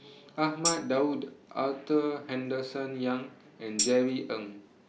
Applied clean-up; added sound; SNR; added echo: none; Tambourine; 4 dB; none.